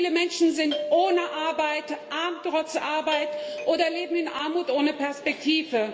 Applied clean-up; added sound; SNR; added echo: none; Doorbell; 10 dB; reverberation time 1.3 s.